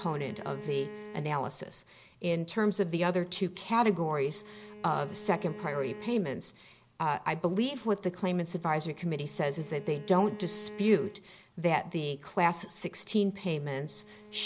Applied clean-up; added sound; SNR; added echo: none; Bowed string instrument; 18 dB; none.